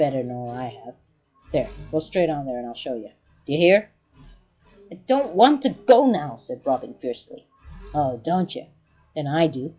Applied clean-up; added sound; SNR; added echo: classical method log-MMSE.